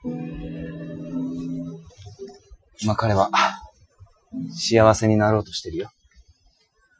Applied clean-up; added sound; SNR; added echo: classical method Wiener filter.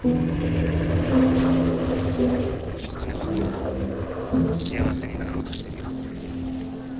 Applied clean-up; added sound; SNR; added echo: neural separator model SepFormer DNS4.